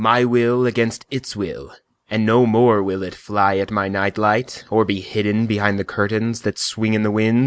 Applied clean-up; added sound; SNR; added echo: none; none; none; none.